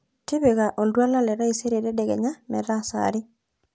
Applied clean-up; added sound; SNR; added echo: none; none; none; none.